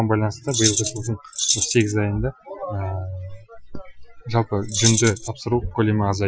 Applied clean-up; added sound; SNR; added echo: classical method Wiener filter.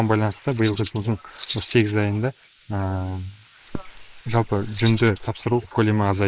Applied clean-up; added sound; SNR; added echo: neural mask model Resemble Enhance denoiser.